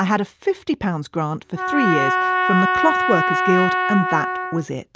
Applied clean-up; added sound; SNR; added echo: none; Trumpet; 0 dB; none.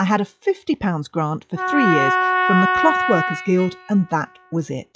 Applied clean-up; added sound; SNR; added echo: classical method log-MMSE.